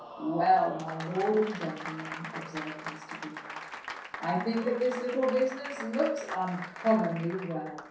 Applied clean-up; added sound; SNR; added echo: none; Applause; 11 dB; reverberation time 0.6 s.